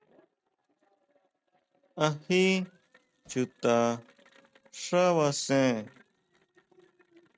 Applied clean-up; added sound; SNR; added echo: neural mask model RNNoise.